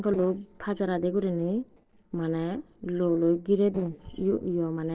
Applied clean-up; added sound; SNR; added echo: neural separator model SepFormer DNS4.